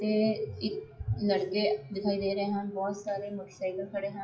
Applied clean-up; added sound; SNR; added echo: classical method WPE with log-MMSE.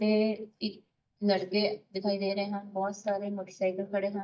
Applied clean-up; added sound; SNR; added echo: neural mask model DeepFilterNet 3.